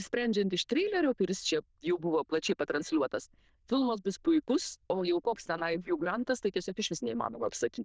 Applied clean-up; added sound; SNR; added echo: neural diffusion model UNIVERSE++.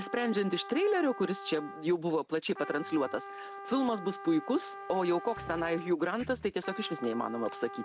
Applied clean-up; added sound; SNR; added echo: none; Trumpet; 13 dB; none.